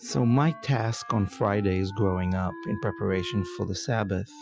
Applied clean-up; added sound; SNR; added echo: classical method Wiener filter.